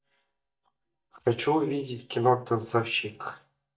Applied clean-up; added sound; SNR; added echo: neural mask model DeepFilterNet 3.